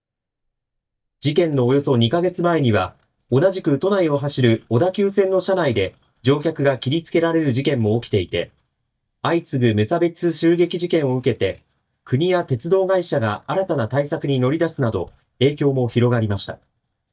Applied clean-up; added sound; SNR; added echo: neural mask model DeepFilterNet 3.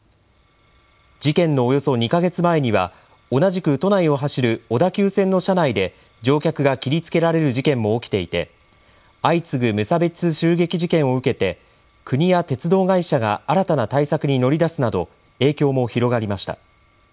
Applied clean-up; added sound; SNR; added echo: none; none; none; none.